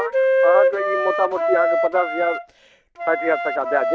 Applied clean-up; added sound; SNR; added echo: none; Wind instrument, woodwind instrument; -3 dB; none.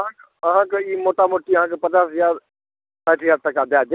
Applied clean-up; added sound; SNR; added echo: none; none; none; none.